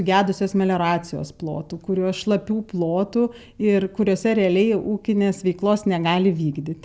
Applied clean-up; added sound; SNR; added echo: none; none; none; none.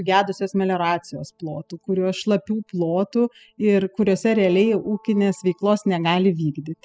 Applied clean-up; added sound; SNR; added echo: classical method spectral subtraction.